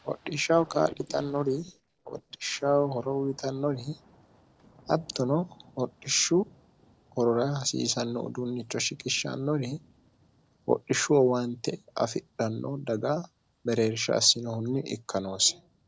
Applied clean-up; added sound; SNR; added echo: neural separator model SepFormer DNS4.